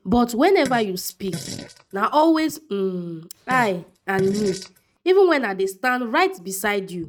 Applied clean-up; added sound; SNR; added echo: neural mask model RNNoise.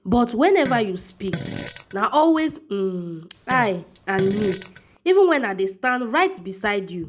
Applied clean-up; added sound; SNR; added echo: none; Fart; 11 dB; none.